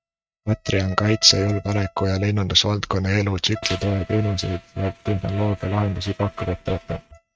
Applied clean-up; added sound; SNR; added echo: neural mask model RNNoise.